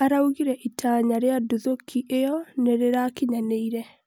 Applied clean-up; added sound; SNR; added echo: none; none; none; none.